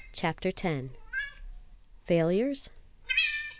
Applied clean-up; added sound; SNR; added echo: none; Cat; 5 dB; none.